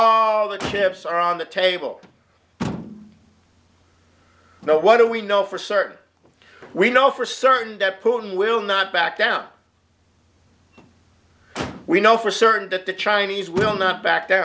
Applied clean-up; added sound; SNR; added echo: none; Motor vehicle (road); 17 dB; none.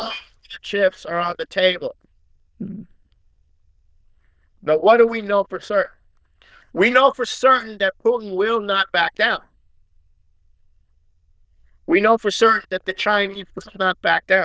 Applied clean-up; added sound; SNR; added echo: neural diffusion model UNIVERSE++.